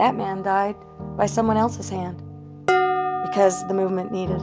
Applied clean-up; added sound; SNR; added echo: none; Dishes, pots, and pans; 5 dB; none.